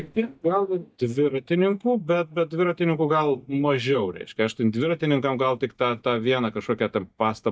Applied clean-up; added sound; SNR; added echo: neural mask model DeepFilterNet 3.